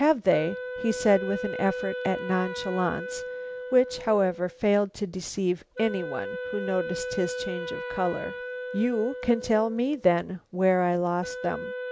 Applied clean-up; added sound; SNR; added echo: none; Wind instrument, woodwind instrument; 9 dB; none.